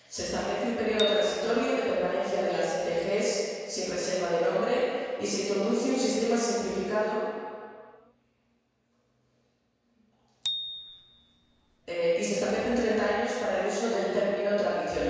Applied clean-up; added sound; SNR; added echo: none; Bicycle bell; 11 dB; reverberation time 1.9 s.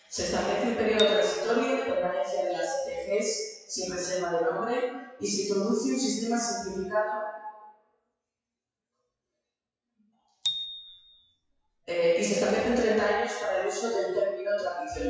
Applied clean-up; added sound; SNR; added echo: classical method WPE with log-MMSE.